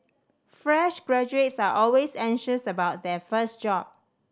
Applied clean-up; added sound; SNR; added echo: none; none; none; none.